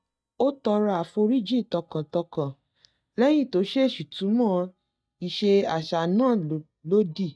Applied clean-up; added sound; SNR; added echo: neural mask model DeepFilterNet 3.